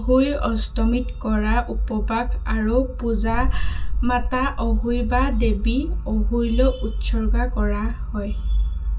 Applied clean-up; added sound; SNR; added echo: none; Boom; 5 dB; reverberation time 0.1 s.